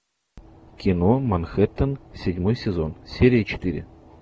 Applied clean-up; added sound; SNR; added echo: none; none; none; none.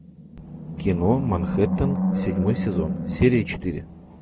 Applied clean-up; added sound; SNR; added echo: none; Animal; 3 dB; none.